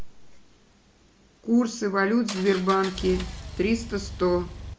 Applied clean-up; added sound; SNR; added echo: none; Engine; 10 dB; none.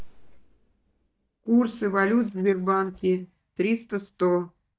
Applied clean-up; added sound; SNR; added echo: neural mask model DeepFilterNet 3.